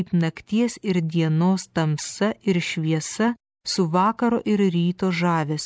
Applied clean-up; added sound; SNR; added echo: none; none; none; none.